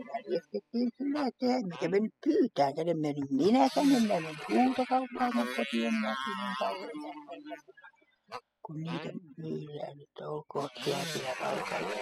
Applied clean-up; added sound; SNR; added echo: classical method spectral subtraction.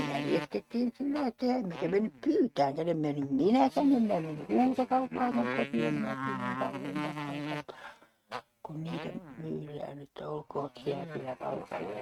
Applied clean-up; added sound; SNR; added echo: neural mask model RNNoise.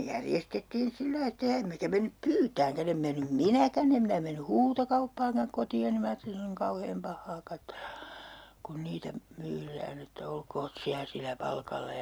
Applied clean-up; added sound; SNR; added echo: none; none; none; none.